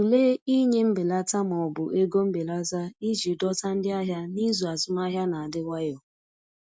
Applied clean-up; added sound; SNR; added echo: none; none; none; none.